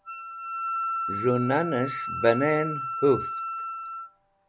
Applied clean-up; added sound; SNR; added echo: none; Wind instrument, woodwind instrument; 5 dB; none.